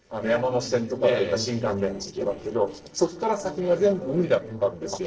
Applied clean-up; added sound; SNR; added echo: neural separator model SepFormer DNS4.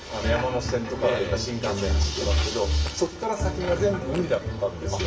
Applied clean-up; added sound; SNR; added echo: none; Fart; 19 dB; reverberation time 0.6 s.